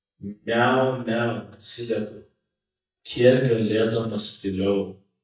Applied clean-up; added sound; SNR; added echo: neural mask model DeepFilterNet 3.